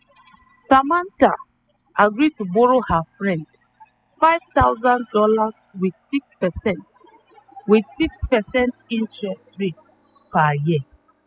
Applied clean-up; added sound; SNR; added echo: classical method spectral subtraction.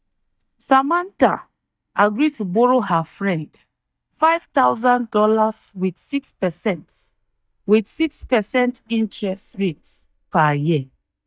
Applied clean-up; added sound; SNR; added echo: neural mask model DeepFilterNet 3.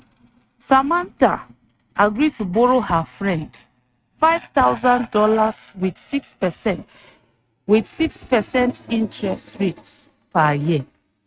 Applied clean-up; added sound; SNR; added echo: neural mask model RNNoise.